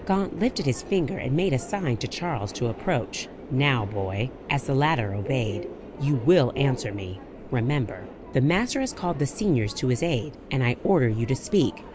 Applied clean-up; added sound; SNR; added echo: none; Subway, metro, underground; 14 dB; none.